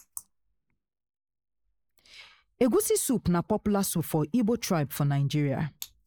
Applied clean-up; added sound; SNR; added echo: neural mask model Resemble Enhance denoiser.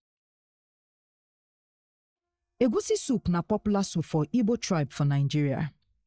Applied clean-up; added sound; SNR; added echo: neural mask model DeepFilterNet 3.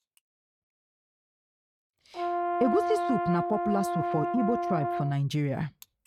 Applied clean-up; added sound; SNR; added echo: neural mask model RNNoise.